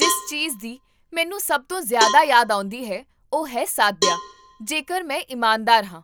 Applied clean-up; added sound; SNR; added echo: none; Cowbell; 8 dB; none.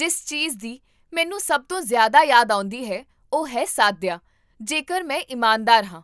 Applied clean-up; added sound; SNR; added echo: none; none; none; none.